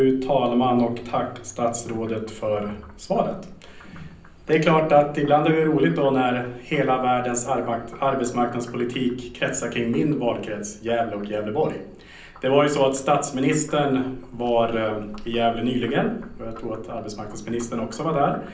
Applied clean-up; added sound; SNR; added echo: none; Frog; 20 dB; reverberation time 0.6 s.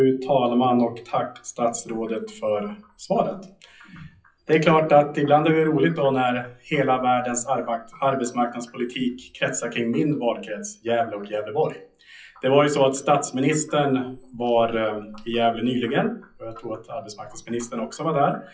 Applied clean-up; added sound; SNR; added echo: classical method WPE with log-MMSE.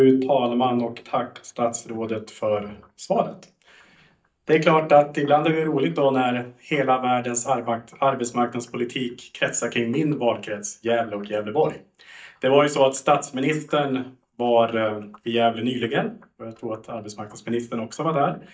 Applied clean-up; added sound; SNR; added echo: neural mask model DeepFilterNet 3.